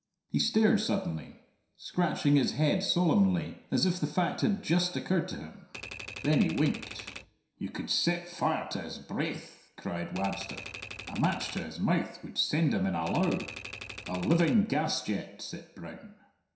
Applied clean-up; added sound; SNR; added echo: none; Typewriter; 13 dB; reverberation time 0.7 s.